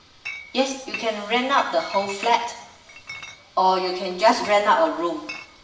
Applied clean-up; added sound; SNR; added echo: none; Chatter / Chink, clink; 17 dB; reverberation time 0.8 s.